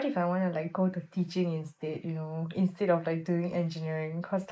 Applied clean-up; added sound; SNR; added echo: neural mask model Resemble Enhance denoiser.